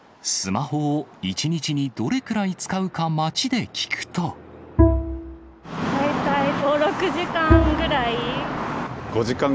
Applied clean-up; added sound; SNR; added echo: none; Bowed string instrument; 0 dB; none.